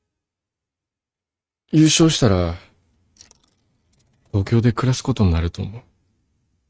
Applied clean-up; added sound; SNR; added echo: neural mask model RNNoise.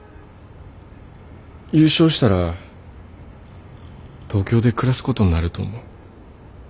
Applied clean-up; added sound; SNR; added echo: none; none; none; none.